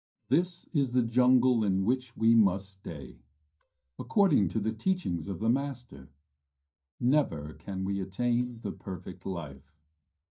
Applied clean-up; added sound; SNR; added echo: neural mask model DeepFilterNet 3.